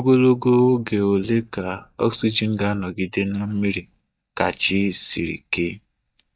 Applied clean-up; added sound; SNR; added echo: neural mask model DeepFilterNet 3.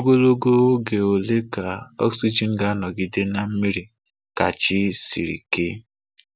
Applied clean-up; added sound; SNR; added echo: none; none; none; none.